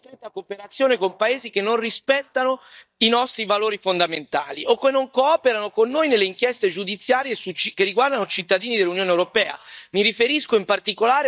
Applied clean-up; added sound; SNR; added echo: neural mask model DeepFilterNet 3.